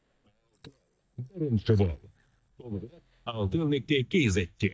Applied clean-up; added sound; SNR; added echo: neural mask model DeepFilterNet 3.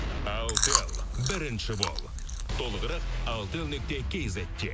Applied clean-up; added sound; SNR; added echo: none; Chewing, mastication; 1 dB; none.